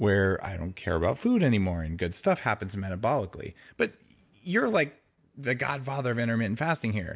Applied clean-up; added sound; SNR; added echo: none; none; none; none.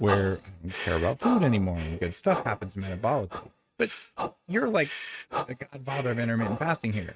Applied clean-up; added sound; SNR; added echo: neural mask model RNNoise.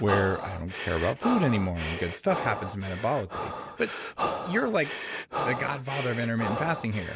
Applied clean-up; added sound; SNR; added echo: none; Breathing; 5 dB; none.